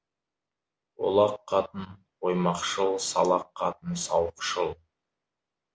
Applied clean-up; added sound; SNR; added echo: none; none; none; none.